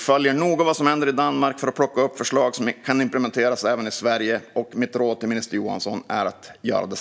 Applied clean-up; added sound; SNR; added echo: none; none; none; none.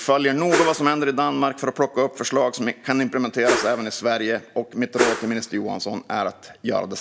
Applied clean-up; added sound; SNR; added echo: none; Whoosh, swoosh, swish; 5 dB; none.